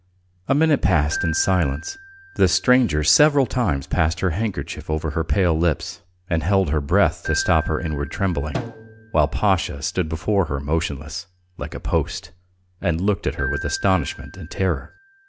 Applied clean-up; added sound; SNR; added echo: none; Drum + Keyboard (musical); 16 dB; none.